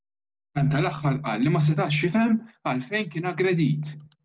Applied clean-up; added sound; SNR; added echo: none; none; none; none.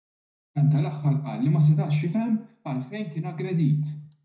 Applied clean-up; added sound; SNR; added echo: none; none; none; reverberation time 0.5 s.